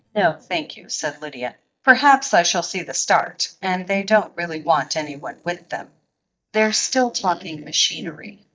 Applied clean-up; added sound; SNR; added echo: neural mask model DeepFilterNet 3.